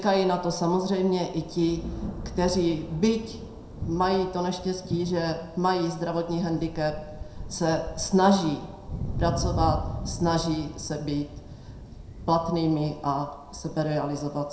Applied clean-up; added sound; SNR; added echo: none; Thunder; 9 dB; reverberation time 0.5 s.